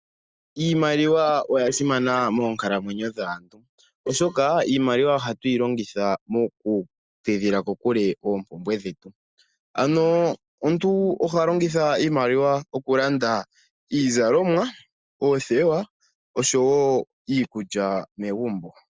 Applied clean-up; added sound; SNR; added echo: neural separator model SepFormer DNS4.